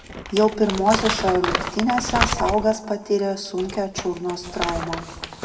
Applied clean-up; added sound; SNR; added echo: none; Crumpling, crinkling; 5 dB; reverberation time 1.0 s.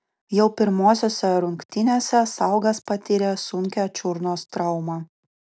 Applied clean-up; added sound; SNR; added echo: none; none; none; none.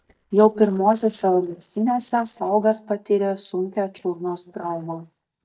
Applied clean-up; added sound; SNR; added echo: neural mask model DeepFilterNet 3.